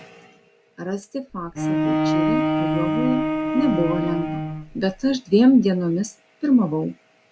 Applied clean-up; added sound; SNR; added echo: none; Bowed string instrument; 0 dB; none.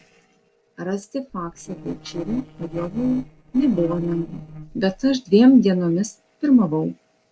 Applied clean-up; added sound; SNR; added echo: neural separator model SepFormer DNS4.